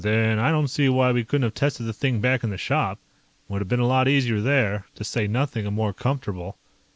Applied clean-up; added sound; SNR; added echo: none; none; none; none.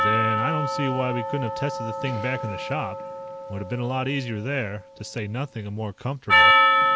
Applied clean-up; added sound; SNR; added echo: none; Percussion; -4 dB; none.